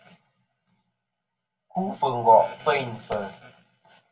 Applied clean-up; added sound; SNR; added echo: none; none; none; reverberation time 0.2 s.